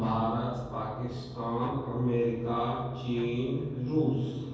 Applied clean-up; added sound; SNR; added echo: none; Bowed string instrument; 19 dB; reverberation time 1.3 s.